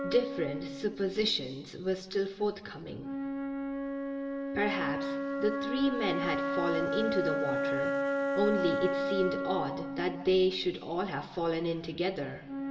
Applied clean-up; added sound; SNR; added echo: none; Wind instrument, woodwind instrument; 2 dB; reverberation time 2.2 s.